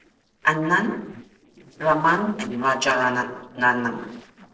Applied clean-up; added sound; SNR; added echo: neural separator model SepFormer DNS4.